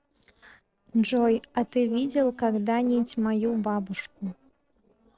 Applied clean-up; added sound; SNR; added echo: neural separator model SepFormer DNS4.